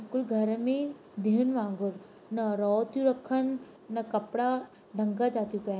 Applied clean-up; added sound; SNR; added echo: none; none; none; none.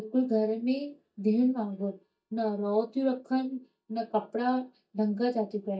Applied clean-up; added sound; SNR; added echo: neural mask model DeepFilterNet 3.